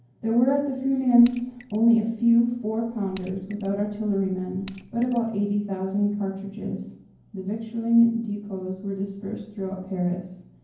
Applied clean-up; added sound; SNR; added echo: none; Raindrop / Splash, splatter; 17 dB; reverberation time 0.9 s.